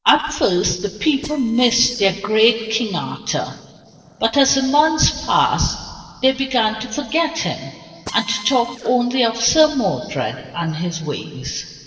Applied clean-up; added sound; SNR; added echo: neural separator model SepFormer DNS4.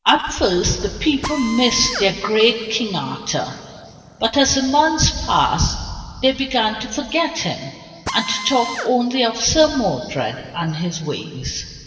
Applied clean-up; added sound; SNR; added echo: none; Drill; 13 dB; reverberation time 2.8 s.